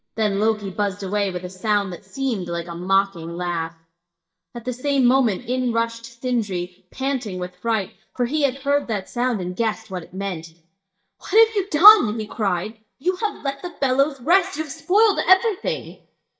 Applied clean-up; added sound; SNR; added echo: neural mask model DeepFilterNet 3.